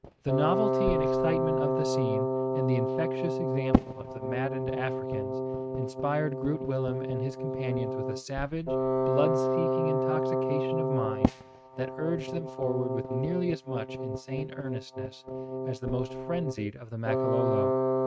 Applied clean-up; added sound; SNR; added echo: neural mask model RNNoise.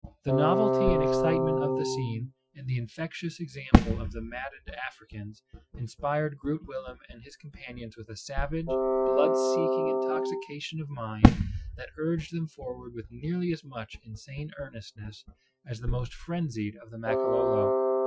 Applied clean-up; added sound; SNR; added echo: classical method Wiener filter.